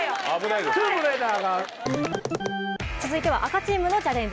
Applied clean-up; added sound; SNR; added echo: none; none; none; none.